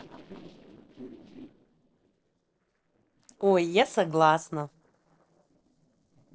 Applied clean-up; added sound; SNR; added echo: neural separator model SepFormer DNS4.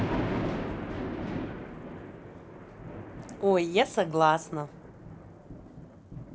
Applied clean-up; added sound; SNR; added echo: none; Thunder; 5 dB; none.